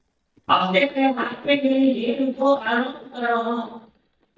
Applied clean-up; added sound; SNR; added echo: neural mask model DeepFilterNet 3.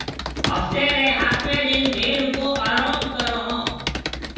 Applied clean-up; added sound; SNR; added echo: none; Computer keyboard; 5 dB; reverberation time 1.3 s.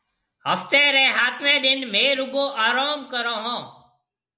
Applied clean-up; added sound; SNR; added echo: none; none; none; none.